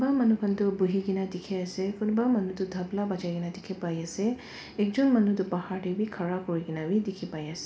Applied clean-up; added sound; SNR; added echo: none; none; none; reverberation time 0.4 s.